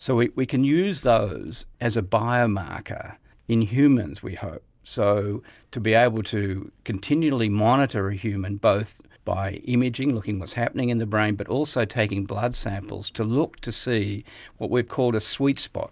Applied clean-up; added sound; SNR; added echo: none; none; none; none.